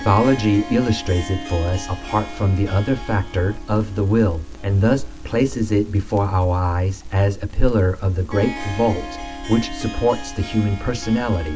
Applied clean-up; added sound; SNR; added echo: none; Harp + Crackle; 12 dB; none.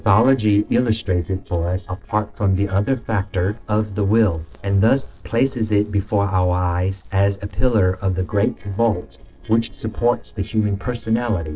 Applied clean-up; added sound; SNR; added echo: neural separator model SepFormer DNS4.